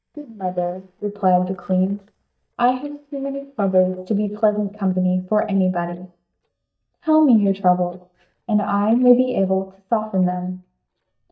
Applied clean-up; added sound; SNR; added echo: neural mask model DeepFilterNet 3.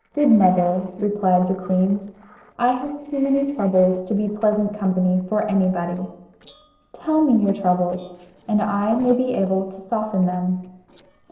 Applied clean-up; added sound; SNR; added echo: neural separator model SepFormer DNS4.